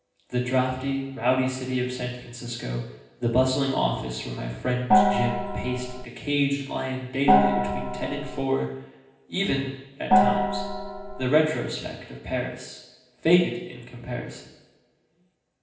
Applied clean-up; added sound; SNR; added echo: none; Gong; -5 dB; reverberation time 0.9 s.